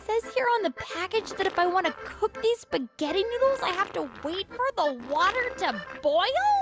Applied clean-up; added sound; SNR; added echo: none; Fart; 17 dB; none.